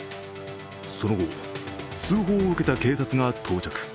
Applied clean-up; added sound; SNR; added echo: none; none; none; none.